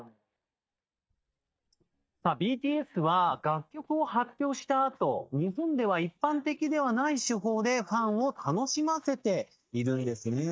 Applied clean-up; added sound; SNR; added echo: neural mask model DeepFilterNet 3.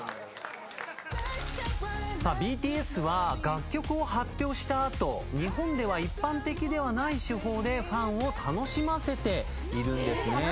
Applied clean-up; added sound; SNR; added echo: none; none; none; none.